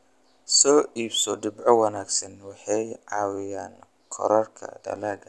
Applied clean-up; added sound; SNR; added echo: none; none; none; none.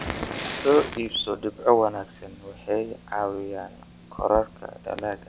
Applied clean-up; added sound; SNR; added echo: none; Fire; 10 dB; none.